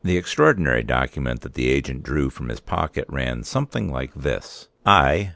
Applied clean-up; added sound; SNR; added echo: none; none; none; none.